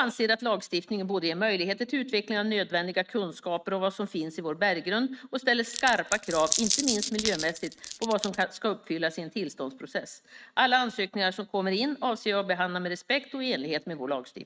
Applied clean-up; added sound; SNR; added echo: neural mask model RNNoise.